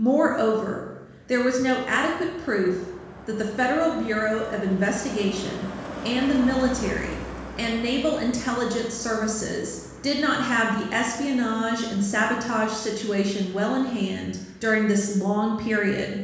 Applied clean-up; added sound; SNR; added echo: none; Car passing by; 15 dB; reverberation time 1.1 s.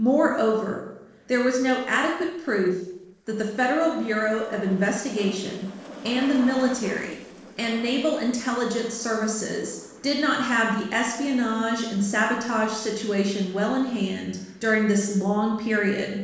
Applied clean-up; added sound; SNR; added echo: neural separator model SepFormer DNS4.